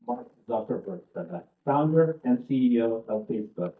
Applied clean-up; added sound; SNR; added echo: neural mask model DeepFilterNet 3.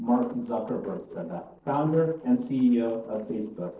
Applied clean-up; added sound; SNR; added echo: neural separator model SepFormer DNS4.